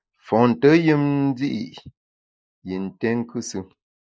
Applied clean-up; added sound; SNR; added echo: neural mask model Resemble Enhance denoiser.